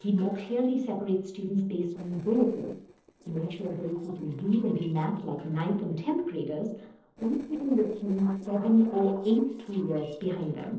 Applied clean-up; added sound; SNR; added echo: neural separator model SepFormer DNS4.